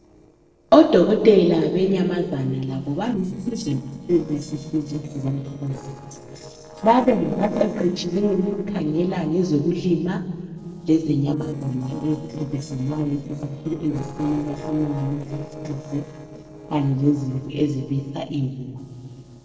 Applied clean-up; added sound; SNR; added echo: neural separator model SepFormer DNS4.